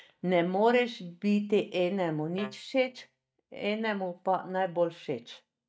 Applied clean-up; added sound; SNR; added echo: neural mask model DeepFilterNet 3.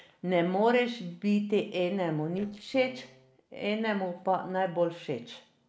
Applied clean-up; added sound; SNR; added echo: neural separator model SepFormer DNS4.